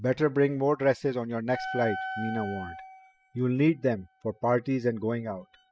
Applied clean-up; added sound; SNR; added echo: classical method spectral subtraction.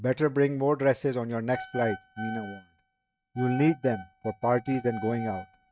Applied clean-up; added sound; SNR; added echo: neural mask model RNNoise.